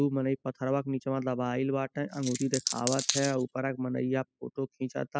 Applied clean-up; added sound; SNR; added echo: classical method spectral subtraction.